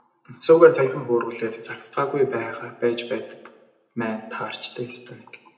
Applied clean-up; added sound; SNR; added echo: none; none; none; reverberation time 0.7 s.